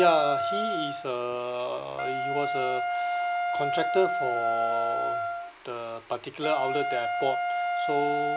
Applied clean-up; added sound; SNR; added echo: none; Wind instrument, woodwind instrument; -1 dB; none.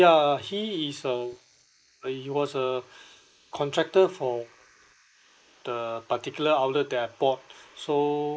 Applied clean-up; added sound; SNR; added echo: neural mask model Resemble Enhance denoiser.